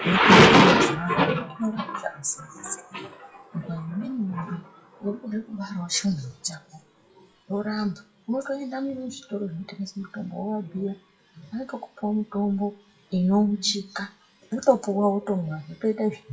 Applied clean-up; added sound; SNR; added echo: classical method WPE with log-MMSE.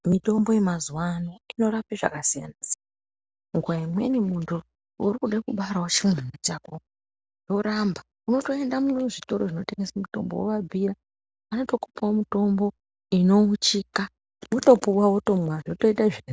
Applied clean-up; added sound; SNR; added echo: none; none; none; none.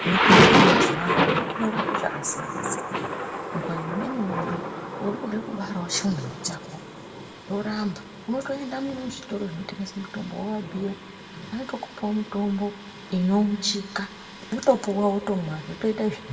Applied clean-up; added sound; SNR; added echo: none; Thunder; -1 dB; reverberation time 1.3 s.